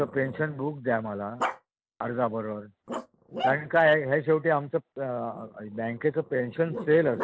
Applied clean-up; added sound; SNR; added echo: none; Growling; 11 dB; none.